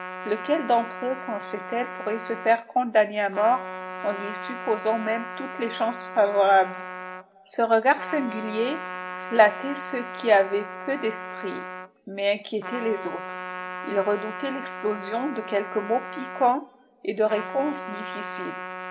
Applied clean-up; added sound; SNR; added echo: none; Trumpet; 10 dB; reverberation time 0.5 s.